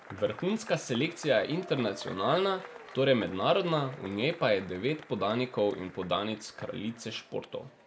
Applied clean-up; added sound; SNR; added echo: none; Applause / Crowd / Cheering; 17 dB; none.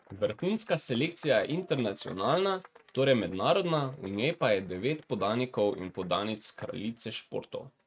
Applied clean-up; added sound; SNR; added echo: neural mask model RNNoise.